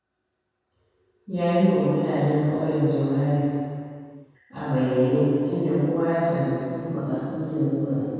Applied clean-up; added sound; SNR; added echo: none; none; none; reverberation time 2.1 s.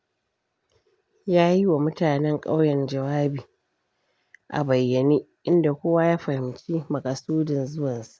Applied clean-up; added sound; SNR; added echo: none; none; none; none.